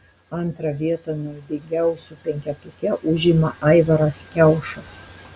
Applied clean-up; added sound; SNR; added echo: none; none; none; none.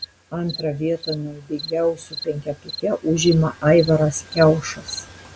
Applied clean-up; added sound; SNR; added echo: none; Cricket; 16 dB; none.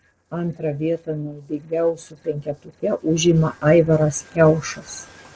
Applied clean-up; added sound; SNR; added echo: neural separator model SepFormer DNS4.